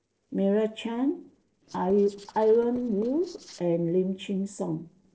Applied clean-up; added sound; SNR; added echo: neural separator model SepFormer DNS4.